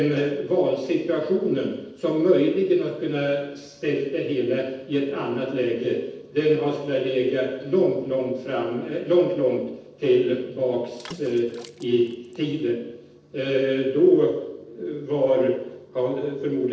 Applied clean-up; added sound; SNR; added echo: neural separator model SepFormer DNS4.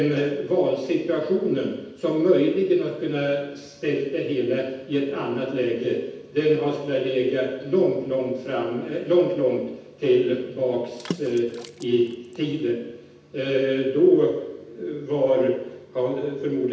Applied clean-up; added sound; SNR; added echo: none; Water / Splash, splatter; 17 dB; reverberation time 0.9 s.